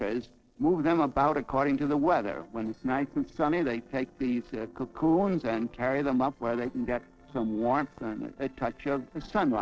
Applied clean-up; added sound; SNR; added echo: neural separator model SepFormer DNS4.